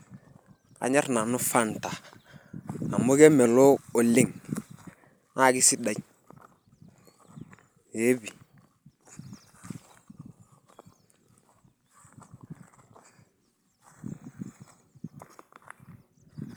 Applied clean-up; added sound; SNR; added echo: none; none; none; none.